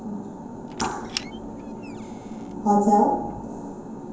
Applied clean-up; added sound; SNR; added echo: none; Squeak; 15 dB; reverberation time 0.9 s.